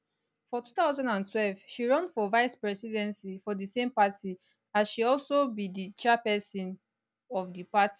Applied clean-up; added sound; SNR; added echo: none; none; none; none.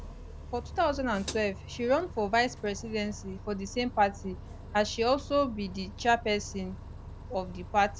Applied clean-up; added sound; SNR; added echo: none; Bus + Hi-hat; 12 dB; none.